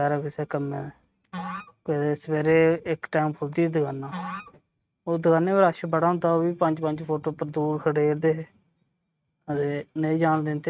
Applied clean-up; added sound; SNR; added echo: neural mask model RNNoise.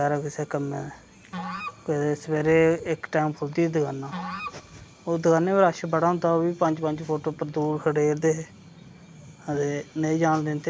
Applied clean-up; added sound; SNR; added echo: none; Musical instrument; 15 dB; none.